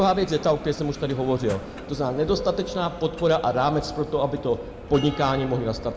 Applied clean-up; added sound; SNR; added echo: none; Bell; 13 dB; reverberation time 1.1 s.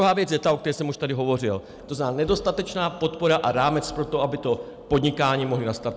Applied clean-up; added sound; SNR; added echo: none; none; none; none.